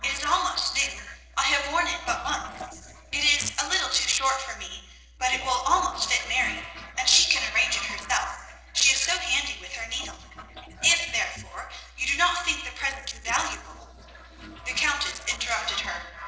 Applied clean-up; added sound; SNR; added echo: neural separator model SepFormer DNS4.